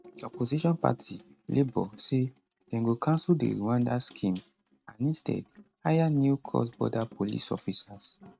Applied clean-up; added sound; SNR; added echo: neural mask model RNNoise.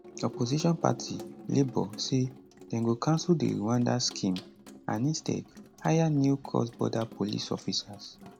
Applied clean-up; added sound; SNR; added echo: none; Sink (filling or washing) / Water tap, faucet; 18 dB; none.